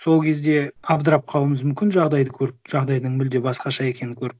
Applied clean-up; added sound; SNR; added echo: none; none; none; none.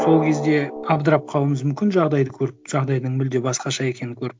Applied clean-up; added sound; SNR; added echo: none; Drum; 11 dB; none.